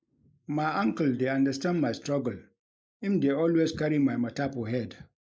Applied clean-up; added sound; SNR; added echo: neural mask model Resemble Enhance denoiser.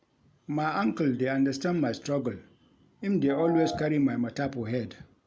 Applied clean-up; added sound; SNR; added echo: none; Piano; 7 dB; none.